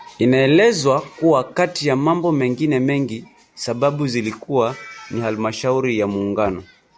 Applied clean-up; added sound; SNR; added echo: none; none; none; none.